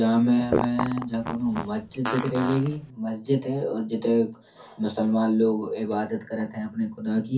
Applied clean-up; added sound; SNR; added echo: none; Fart; 6 dB; reverberation time 0.3 s.